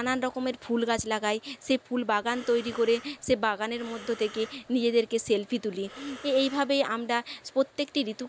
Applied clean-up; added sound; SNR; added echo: none; Breathing; 18 dB; none.